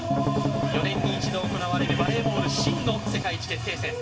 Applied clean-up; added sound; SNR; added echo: none; Strum; -2 dB; reverberation time 1.1 s.